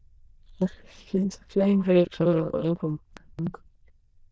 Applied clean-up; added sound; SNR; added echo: neural diffusion model UNIVERSE++.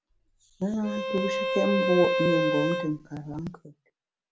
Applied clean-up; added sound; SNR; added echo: none; Bowed string instrument; 0 dB; none.